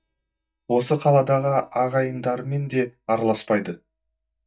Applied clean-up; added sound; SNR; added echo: neural mask model DeepFilterNet 3.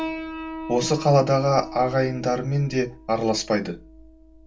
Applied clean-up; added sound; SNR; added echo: none; Piano; 13 dB; reverberation time 0.2 s.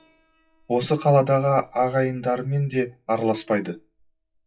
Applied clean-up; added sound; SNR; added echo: classical method WPE with log-MMSE.